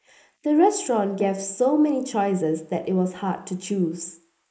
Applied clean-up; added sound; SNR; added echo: neural mask model Resemble Enhance denoiser.